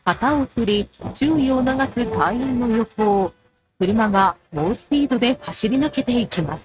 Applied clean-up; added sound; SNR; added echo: neural mask model RNNoise.